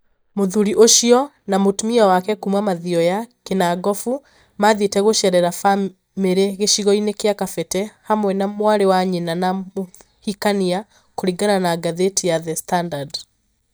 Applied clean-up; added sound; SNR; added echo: neural mask model DeepFilterNet 3.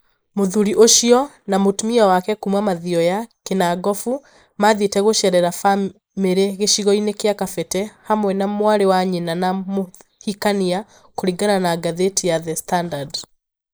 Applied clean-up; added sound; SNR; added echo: neural mask model Resemble Enhance denoiser.